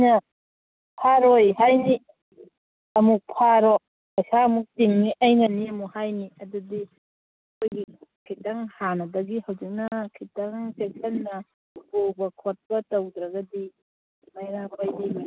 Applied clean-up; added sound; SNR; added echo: none; none; none; none.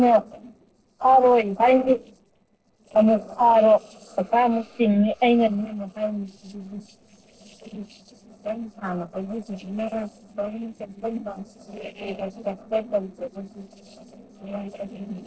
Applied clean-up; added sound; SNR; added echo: neural separator model SepFormer DNS4.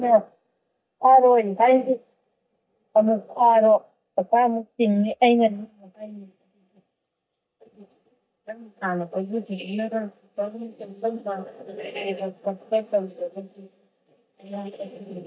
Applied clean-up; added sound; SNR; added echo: neural mask model DeepFilterNet 3.